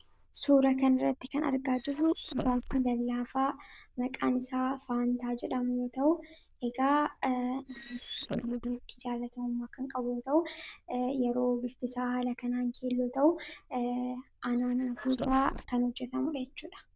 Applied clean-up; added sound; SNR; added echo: neural diffusion model UNIVERSE++.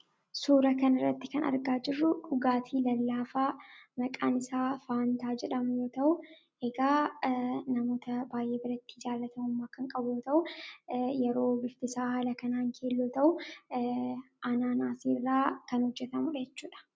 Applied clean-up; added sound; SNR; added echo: none; none; none; none.